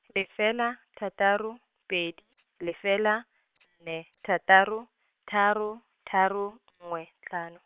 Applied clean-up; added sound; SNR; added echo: neural separator model SepFormer WHAM!.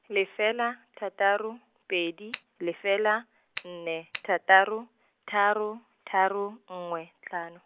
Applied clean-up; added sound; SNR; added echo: none; Finger snapping; 13 dB; none.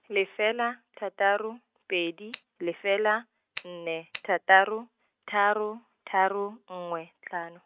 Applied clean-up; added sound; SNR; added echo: neural mask model RNNoise.